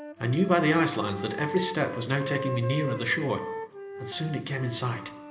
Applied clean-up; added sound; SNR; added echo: none; Wind instrument, woodwind instrument; 9 dB; reverberation time 0.8 s.